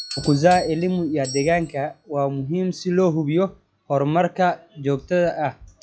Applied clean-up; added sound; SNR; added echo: classical method log-MMSE.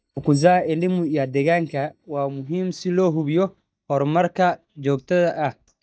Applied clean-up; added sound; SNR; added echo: neural mask model DeepFilterNet 3.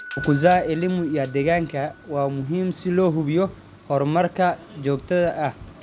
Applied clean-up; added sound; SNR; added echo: none; Doorbell; 6 dB; none.